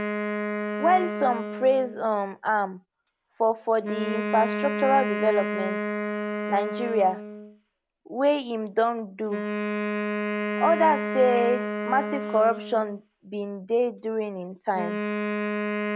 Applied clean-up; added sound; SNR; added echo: none; Wind instrument, woodwind instrument; 4 dB; none.